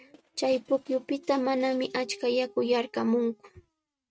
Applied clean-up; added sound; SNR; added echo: neural mask model RNNoise.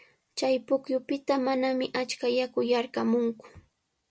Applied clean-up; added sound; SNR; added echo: none; none; none; none.